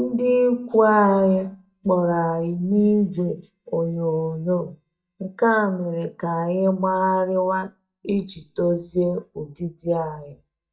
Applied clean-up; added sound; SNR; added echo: neural mask model DeepFilterNet 3.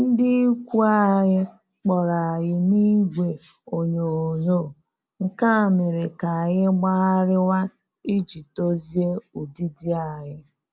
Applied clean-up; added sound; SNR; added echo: none; none; none; none.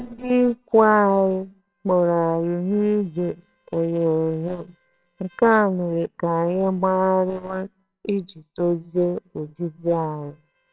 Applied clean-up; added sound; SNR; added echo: neural separator model SepFormer WHAMR!.